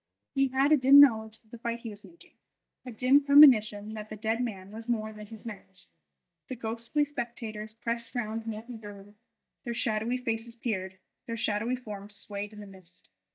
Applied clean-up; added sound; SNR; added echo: neural mask model DeepFilterNet 3.